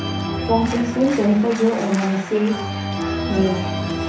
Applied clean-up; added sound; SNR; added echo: none; Organ; 5 dB; reverberation time 0.7 s.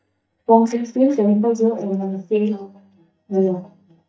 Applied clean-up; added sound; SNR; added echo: neural mask model DeepFilterNet 3.